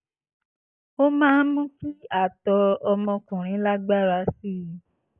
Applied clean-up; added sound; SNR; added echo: neural mask model DeepFilterNet 3.